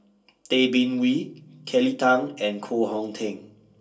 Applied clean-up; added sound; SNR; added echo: none; none; none; reverberation time 0.2 s.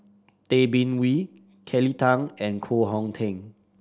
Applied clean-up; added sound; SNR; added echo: none; none; none; none.